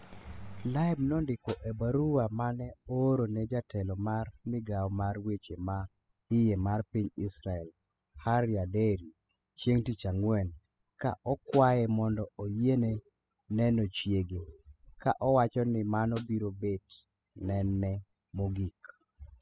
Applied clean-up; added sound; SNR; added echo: classical method spectral subtraction.